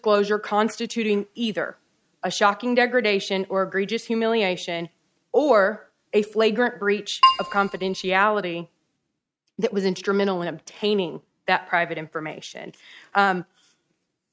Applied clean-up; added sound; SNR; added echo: neural mask model RNNoise.